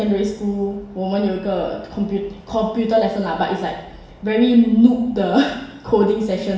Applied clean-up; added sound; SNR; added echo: none; none; none; reverberation time 0.9 s.